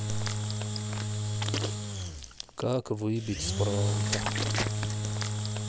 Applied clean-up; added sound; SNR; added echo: none; Engine / Drill; -5 dB; none.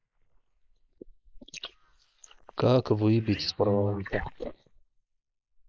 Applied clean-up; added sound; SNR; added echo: neural mask model Resemble Enhance denoiser.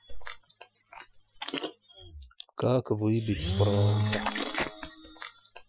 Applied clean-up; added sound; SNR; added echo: classical method Wiener filter.